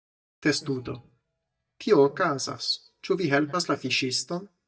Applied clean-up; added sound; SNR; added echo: neural mask model DeepFilterNet 3.